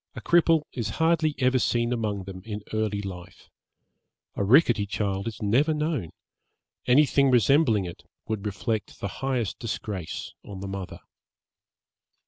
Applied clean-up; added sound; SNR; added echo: none; none; none; none.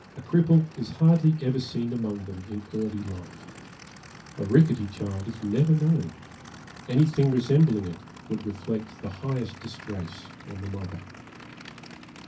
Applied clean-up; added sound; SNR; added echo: none; Idling / Aircraft; 19 dB; reverberation time 0.3 s.